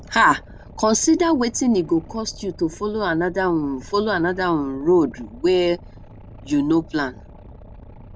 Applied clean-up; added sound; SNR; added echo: none; Boat, Water vehicle; 19 dB; none.